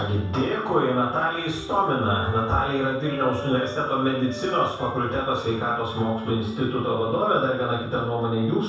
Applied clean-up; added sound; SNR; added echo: none; Wind instrument, woodwind instrument; 17 dB; reverberation time 0.7 s.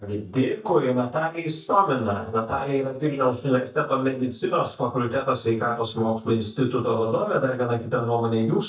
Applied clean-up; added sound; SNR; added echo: neural mask model DeepFilterNet 3.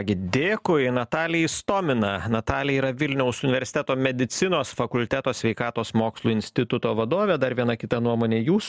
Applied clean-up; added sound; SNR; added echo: none; none; none; none.